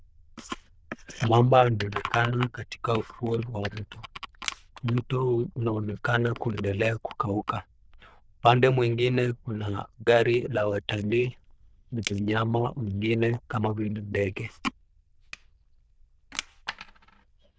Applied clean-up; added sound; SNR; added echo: neural diffusion model UNIVERSE++.